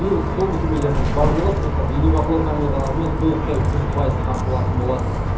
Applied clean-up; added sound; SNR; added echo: none; Bus; -3 dB; reverberation time 0.7 s.